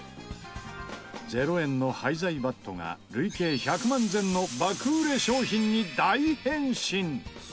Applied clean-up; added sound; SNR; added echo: none; none; none; none.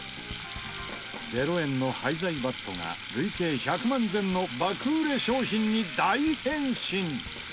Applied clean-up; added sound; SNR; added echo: none; Sink (filling or washing) / Water tap, faucet; 7 dB; none.